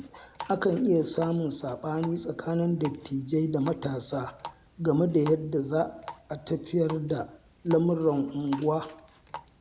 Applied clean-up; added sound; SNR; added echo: none; Water tap, faucet; 18 dB; none.